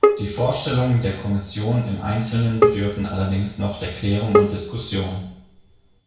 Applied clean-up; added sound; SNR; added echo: none; Bowed string instrument; 1 dB; reverberation time 0.6 s.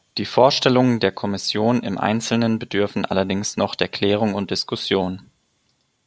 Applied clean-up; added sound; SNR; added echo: none; none; none; none.